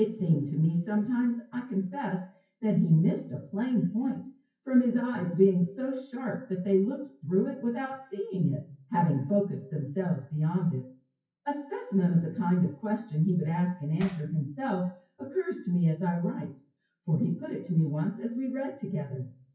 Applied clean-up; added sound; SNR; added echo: classical method WPE with log-MMSE.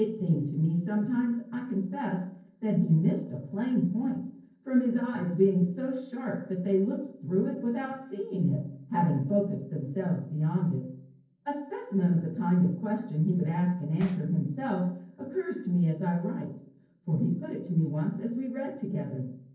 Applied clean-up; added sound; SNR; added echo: neural separator model SepFormer DNS4.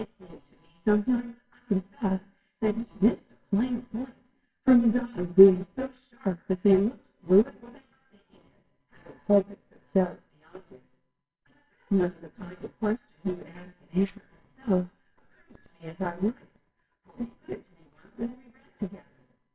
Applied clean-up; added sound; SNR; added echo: neural separator model SepFormer WHAMR!.